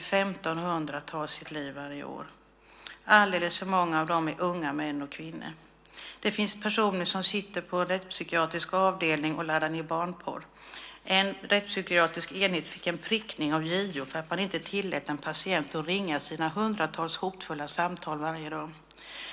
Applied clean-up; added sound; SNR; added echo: none; none; none; none.